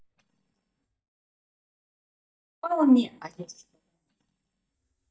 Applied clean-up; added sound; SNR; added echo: neural mask model DeepFilterNet 3.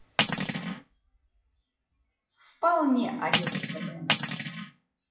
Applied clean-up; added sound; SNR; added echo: classical method WPE with log-MMSE.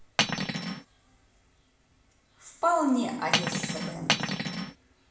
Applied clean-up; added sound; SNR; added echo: none; Cutlery, silverware; -4 dB; reverberation time 1.0 s.